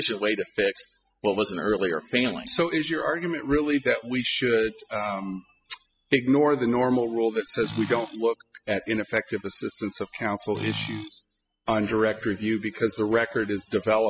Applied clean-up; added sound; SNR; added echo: classical method spectral subtraction.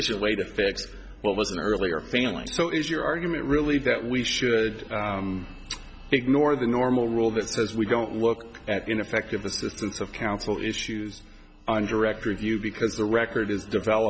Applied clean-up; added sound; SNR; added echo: none; none; none; none.